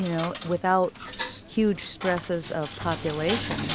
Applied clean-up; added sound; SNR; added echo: none; Coin (dropping); 3 dB; none.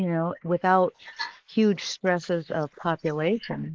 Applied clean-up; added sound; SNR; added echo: neural mask model Resemble Enhance denoiser.